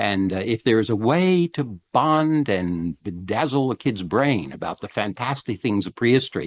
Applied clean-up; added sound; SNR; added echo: neural mask model Resemble Enhance denoiser.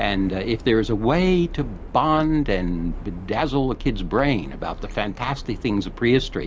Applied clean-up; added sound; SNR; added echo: none; Subway, metro, underground; 10 dB; none.